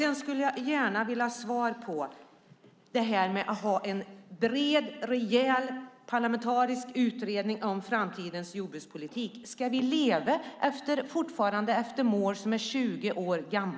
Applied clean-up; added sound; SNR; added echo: none; none; none; none.